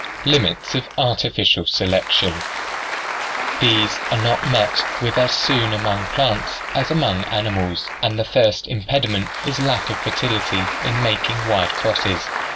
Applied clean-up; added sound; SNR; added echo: none; Applause; 6 dB; none.